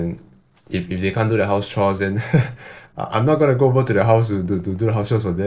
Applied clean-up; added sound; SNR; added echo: neural separator model SepFormer DNS4.